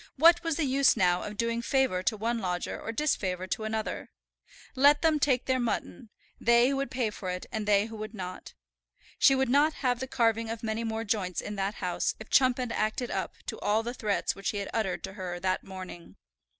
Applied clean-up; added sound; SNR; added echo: none; none; none; none.